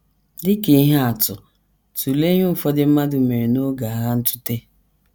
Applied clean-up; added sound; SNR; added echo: none; none; none; none.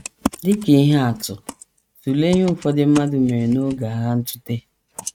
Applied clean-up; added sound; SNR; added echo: neural mask model RNNoise.